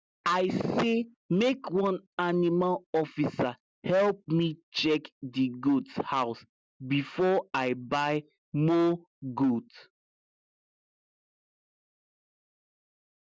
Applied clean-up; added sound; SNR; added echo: none; none; none; none.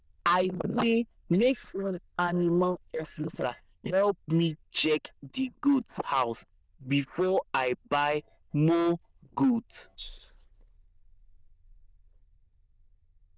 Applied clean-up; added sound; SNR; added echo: neural diffusion model UNIVERSE++.